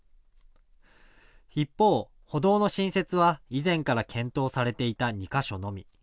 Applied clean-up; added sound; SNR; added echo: none; none; none; none.